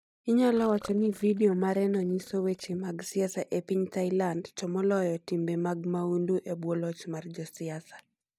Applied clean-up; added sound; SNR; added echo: neural mask model DeepFilterNet 3.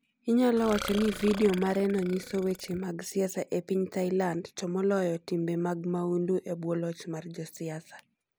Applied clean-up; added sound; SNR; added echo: none; Burping, eructation; 12 dB; none.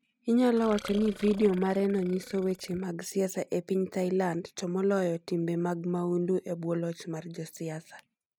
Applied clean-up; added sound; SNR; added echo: neural mask model RNNoise.